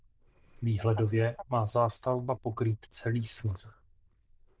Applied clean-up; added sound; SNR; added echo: neural diffusion model UNIVERSE++.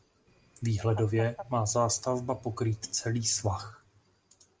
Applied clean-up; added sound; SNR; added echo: none; Fowl; 19 dB; none.